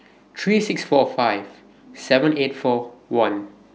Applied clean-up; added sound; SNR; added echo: none; none; none; none.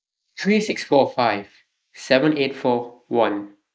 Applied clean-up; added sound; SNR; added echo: neural mask model Resemble Enhance denoiser.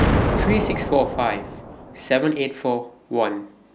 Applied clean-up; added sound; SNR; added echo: none; Explosion; 1 dB; none.